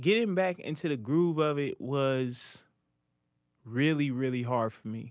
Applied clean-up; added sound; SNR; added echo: none; none; none; none.